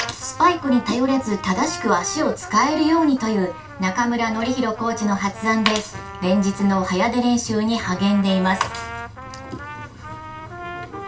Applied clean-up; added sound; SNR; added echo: none; Trumpet; 15 dB; reverberation time 0.2 s.